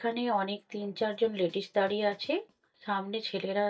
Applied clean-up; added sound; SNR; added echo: neural mask model DeepFilterNet 3.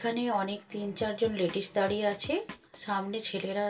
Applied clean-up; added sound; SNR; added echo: none; Drum; 16 dB; reverberation time 0.2 s.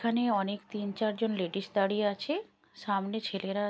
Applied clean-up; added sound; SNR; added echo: none; none; none; none.